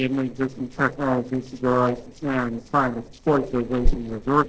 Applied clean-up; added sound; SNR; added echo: neural separator model SepFormer DNS4.